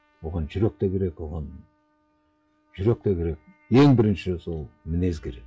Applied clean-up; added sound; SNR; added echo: classical method log-MMSE.